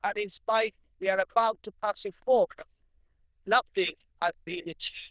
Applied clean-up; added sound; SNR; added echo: neural diffusion model UNIVERSE++.